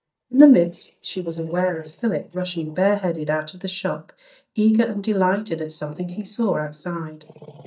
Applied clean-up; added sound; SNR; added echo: neural mask model DeepFilterNet 3.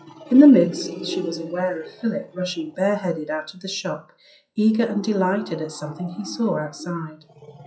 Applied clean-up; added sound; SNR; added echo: classical method WPE with log-MMSE.